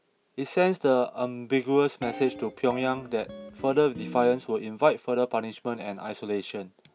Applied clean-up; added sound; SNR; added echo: none; Guitar; 15 dB; none.